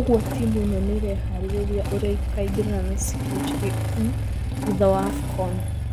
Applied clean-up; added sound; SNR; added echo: none; Engine starting / Motorcycle; -1 dB; none.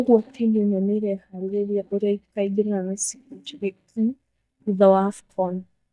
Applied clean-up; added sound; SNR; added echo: neural mask model DeepFilterNet 3.